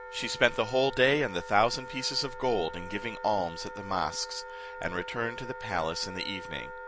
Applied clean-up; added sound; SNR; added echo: none; Wind instrument, woodwind instrument; 12 dB; none.